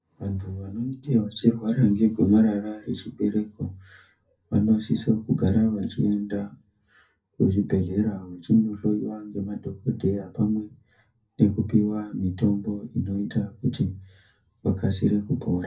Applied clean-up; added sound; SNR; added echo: none; none; none; reverberation time 0.3 s.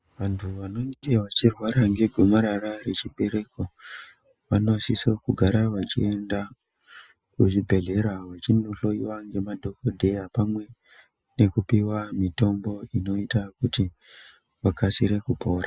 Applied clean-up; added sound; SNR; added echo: none; none; none; none.